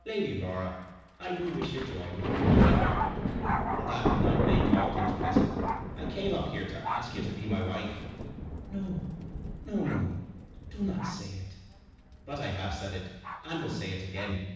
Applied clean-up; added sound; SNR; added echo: none; Thunder; -4 dB; reverberation time 1.1 s.